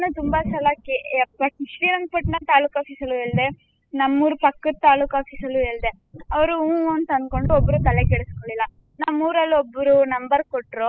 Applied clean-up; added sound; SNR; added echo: classical method spectral subtraction.